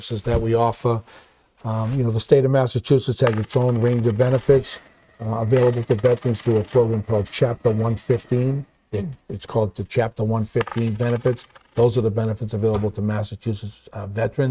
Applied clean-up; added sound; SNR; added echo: neural mask model RNNoise.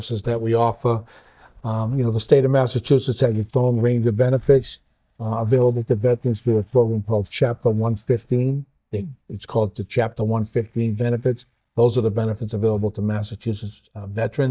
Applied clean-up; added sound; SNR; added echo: neural mask model DeepFilterNet 3.